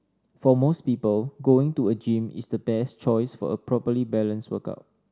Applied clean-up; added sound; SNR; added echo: none; none; none; none.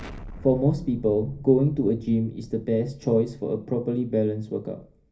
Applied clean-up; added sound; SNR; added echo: none; Explosion; 19 dB; reverberation time 0.3 s.